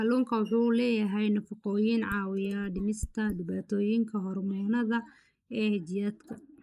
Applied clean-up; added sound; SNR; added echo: neural mask model Resemble Enhance denoiser.